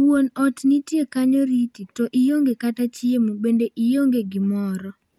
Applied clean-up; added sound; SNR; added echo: none; none; none; none.